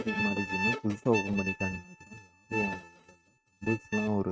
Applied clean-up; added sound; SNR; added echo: neural mask model RNNoise.